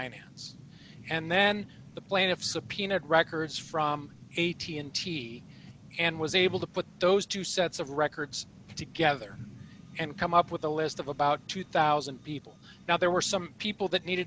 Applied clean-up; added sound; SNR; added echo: none; none; none; none.